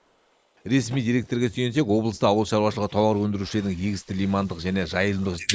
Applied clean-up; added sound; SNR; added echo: neural mask model Resemble Enhance denoiser.